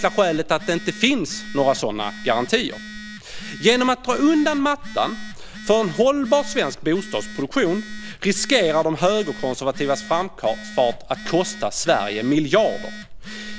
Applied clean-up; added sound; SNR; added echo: none; Telephone; 12 dB; none.